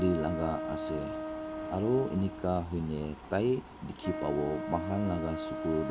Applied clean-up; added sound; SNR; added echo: none; Wind instrument, woodwind instrument; 6 dB; none.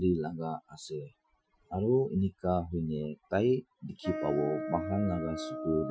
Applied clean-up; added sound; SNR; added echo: classical method Wiener filter.